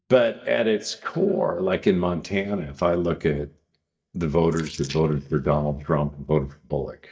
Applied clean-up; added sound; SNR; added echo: neural mask model DeepFilterNet 3.